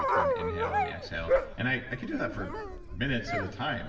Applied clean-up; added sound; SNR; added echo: none; Dog; -3 dB; reverberation time 1.4 s.